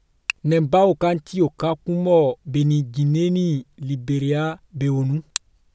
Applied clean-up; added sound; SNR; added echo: none; none; none; none.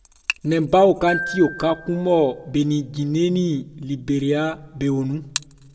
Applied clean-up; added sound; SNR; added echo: none; Glockenspiel; 14 dB; reverberation time 0.4 s.